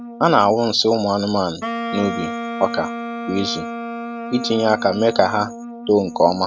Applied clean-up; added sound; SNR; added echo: none; Wind instrument, woodwind instrument; 9 dB; none.